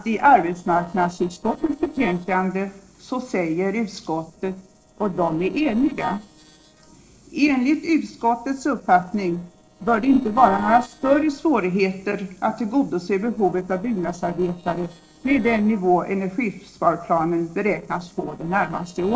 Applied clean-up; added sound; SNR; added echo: neural separator model SepFormer DNS4.